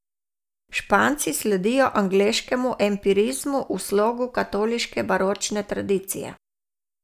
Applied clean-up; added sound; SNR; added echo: none; none; none; none.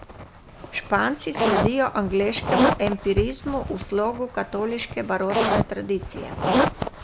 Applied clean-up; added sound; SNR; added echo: none; Zipper (clothing); 1 dB; none.